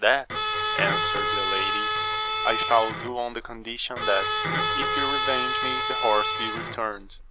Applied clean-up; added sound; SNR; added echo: none; Bowed string instrument; -1 dB; none.